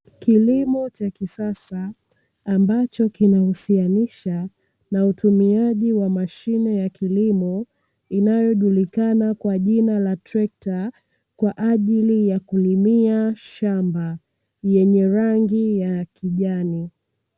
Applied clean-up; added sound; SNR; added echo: none; none; none; none.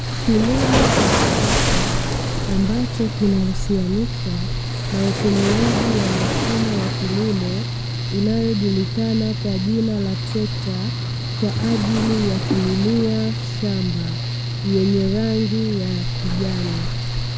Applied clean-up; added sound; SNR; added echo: none; Waves, surf + Mechanical fan; 0 dB; none.